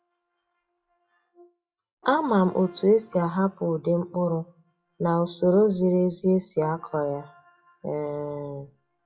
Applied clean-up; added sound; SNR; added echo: classical method WPE with log-MMSE.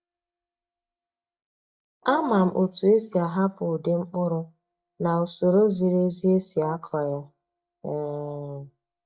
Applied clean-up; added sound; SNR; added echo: neural mask model DeepFilterNet 3.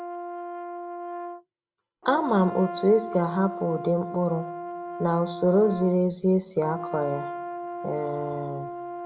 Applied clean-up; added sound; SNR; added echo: none; Brass instrument; 9 dB; reverberation time 0.8 s.